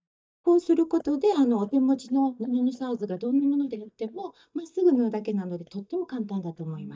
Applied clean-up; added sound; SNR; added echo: neural mask model DeepFilterNet 3.